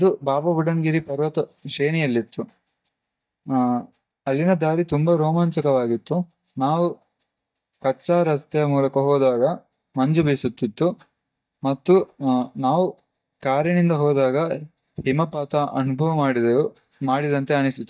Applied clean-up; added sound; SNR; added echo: neural mask model DeepFilterNet 3.